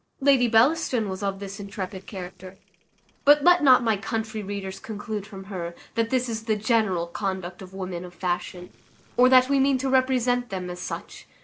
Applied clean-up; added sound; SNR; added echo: neural separator model SepFormer DNS4.